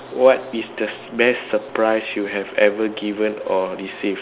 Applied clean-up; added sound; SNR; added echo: none; none; none; none.